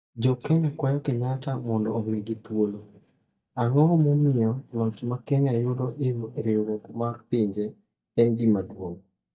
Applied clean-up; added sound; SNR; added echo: neural mask model DeepFilterNet 3.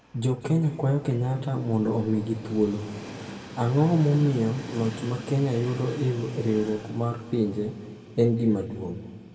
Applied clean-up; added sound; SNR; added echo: none; Train; 17 dB; reverberation time 1.9 s.